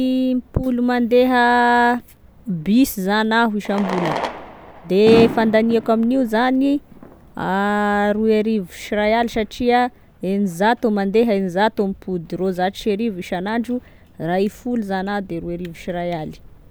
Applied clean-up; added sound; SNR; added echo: none; Fireworks; 14 dB; none.